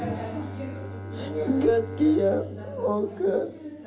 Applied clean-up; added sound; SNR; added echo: none; Bowed string instrument; 12 dB; reverberation time 0.2 s.